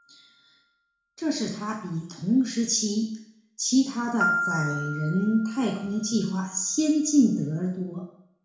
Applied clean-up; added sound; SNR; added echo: none; Piano; 10 dB; reverberation time 0.6 s.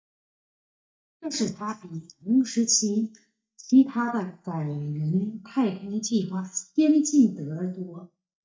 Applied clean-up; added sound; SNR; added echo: neural mask model DeepFilterNet 3.